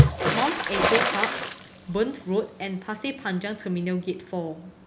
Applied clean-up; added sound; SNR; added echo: none; Water / Splash, splatter; -2 dB; none.